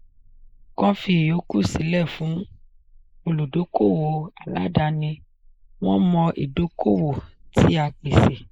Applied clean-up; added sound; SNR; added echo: neural mask model Resemble Enhance denoiser.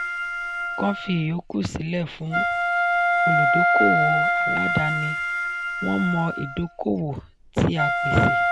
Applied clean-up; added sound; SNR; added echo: none; Wind instrument, woodwind instrument; -3 dB; none.